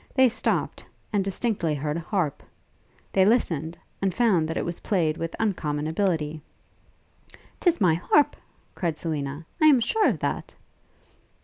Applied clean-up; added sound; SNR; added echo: none; none; none; none.